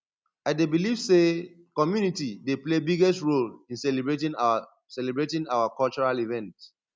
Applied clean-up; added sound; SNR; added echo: none; none; none; none.